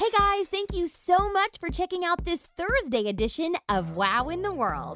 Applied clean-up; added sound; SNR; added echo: none; none; none; none.